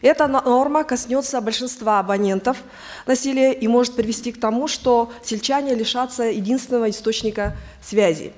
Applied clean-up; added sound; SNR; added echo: none; none; none; none.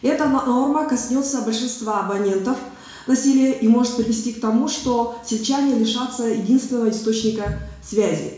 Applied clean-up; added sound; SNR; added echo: none; none; none; reverberation time 0.7 s.